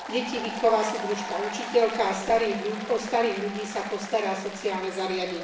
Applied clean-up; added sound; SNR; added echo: none; Applause; 10 dB; reverberation time 0.7 s.